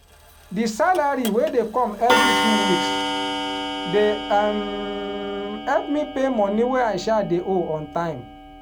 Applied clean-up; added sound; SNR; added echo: none; Clock; 4 dB; none.